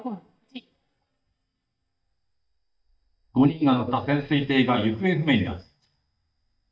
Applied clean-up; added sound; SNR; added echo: neural mask model DeepFilterNet 3.